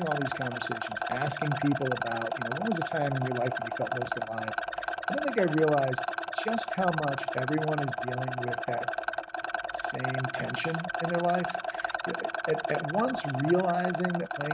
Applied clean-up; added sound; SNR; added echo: none; Rattle; 2 dB; none.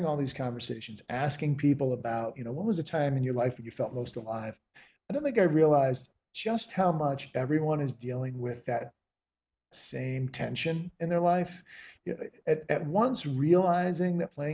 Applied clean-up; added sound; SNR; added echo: none; none; none; none.